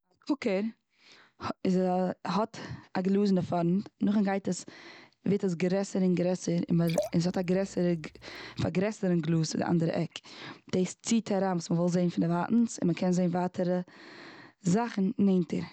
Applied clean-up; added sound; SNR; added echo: none; Liquid; 11 dB; none.